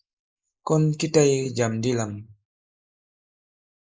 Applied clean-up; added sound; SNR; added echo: neural mask model Resemble Enhance denoiser.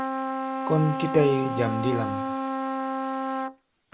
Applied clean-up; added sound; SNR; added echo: none; Trumpet; 2 dB; none.